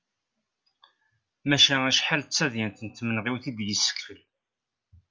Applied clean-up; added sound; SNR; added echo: none; none; none; none.